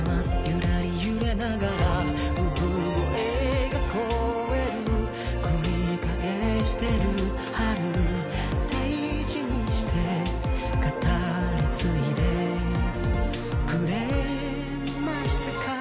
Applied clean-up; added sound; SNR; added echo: none; none; none; none.